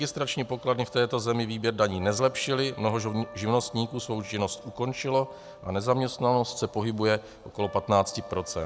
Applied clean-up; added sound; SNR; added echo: none; Trumpet; 20 dB; none.